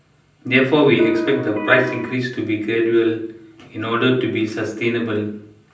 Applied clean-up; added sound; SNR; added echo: none; Electric guitar; 7 dB; reverberation time 0.6 s.